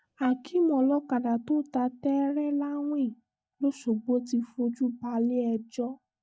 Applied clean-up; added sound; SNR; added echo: neural mask model DeepFilterNet 3.